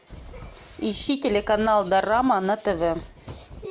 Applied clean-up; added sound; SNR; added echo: none; Wind; 18 dB; none.